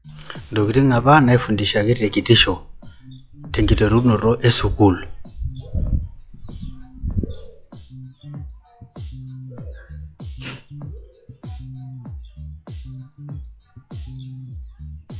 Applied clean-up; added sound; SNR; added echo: classical method log-MMSE.